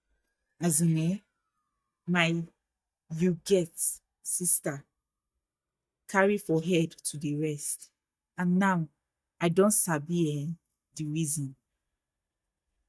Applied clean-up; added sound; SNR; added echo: neural mask model DeepFilterNet 3.